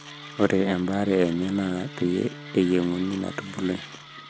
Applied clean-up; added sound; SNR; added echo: none; Bowed string instrument + Mechanisms; 15 dB; none.